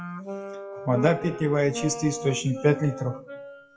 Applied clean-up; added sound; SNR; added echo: classical method WPE with log-MMSE.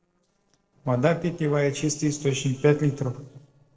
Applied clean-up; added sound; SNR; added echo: neural separator model SepFormer DNS4.